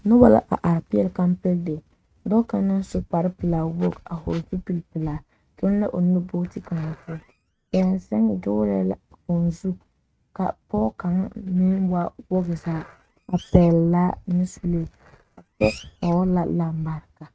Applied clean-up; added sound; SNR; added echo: neural mask model RNNoise.